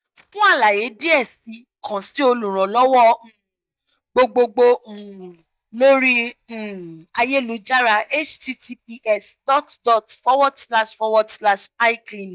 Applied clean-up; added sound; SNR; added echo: neural mask model DeepFilterNet 3.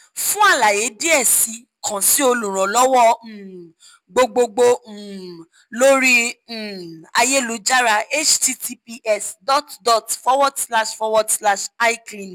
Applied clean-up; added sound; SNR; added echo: none; none; none; none.